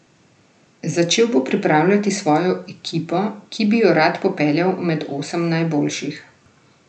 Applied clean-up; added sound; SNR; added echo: none; none; none; none.